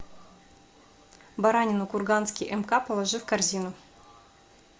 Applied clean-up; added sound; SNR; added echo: none; none; none; none.